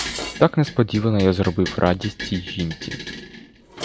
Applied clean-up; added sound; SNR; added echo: none; Dishes, pots, and pans; 12 dB; none.